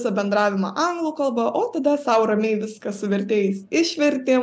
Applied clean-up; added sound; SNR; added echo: none; none; none; none.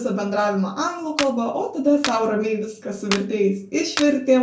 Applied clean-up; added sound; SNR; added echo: none; Clapping; 12 dB; reverberation time 0.3 s.